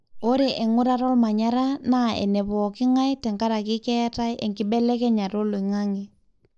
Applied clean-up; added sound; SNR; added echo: neural mask model Resemble Enhance denoiser.